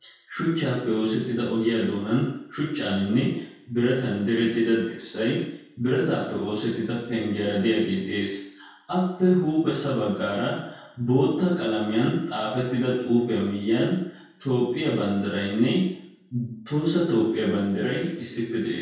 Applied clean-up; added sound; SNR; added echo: none; none; none; reverberation time 0.6 s.